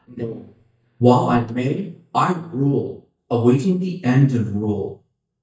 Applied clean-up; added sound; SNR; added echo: neural mask model DeepFilterNet 3.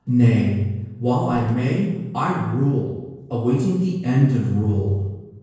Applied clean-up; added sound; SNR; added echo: neural separator model SepFormer DNS4.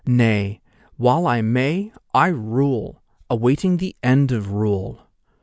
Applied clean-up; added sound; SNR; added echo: none; none; none; none.